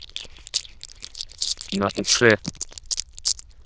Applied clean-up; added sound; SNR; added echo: neural diffusion model UNIVERSE++.